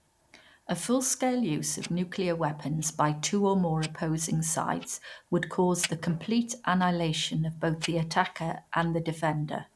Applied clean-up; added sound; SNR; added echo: none; Tick-tock; 18 dB; none.